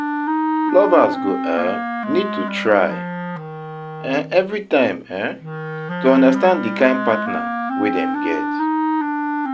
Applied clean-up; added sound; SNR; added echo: none; Wind instrument, woodwind instrument; 4 dB; none.